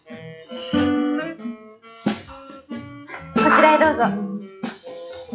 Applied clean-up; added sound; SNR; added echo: classical method log-MMSE.